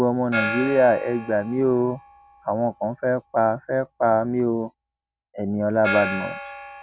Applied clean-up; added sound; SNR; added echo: none; Gong; 10 dB; none.